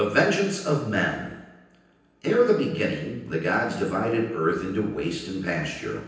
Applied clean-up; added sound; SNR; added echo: none; none; none; reverberation time 0.9 s.